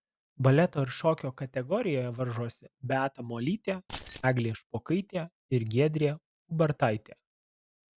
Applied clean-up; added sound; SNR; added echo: none; Keys jangling; 6 dB; none.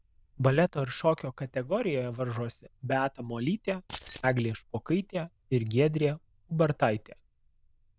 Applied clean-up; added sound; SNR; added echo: neural diffusion model UNIVERSE++.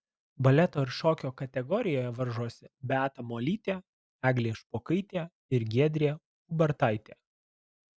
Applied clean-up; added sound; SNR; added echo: none; none; none; none.